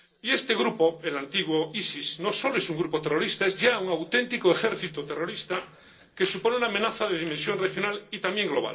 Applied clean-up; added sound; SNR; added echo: neural separator model SepFormer DNS4.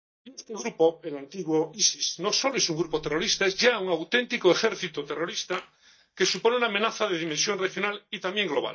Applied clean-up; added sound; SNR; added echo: neural mask model DeepFilterNet 3.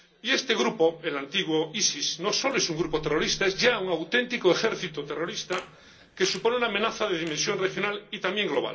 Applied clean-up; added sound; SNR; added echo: none; Fart; 19 dB; reverberation time 0.2 s.